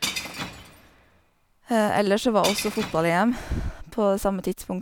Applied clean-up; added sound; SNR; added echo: none; Shatter / Crushing; 11 dB; none.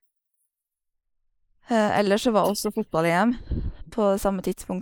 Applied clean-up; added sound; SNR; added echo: neural mask model Resemble Enhance denoiser.